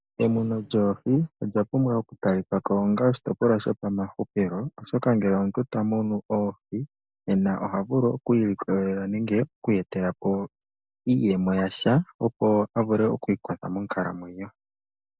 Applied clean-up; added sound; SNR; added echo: none; none; none; none.